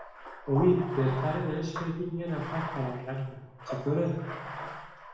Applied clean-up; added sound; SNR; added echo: none; Bathtub (filling or washing); 10 dB; reverberation time 1.0 s.